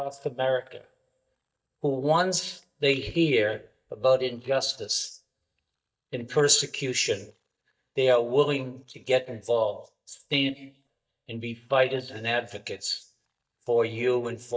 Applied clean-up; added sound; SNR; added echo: neural mask model DeepFilterNet 3.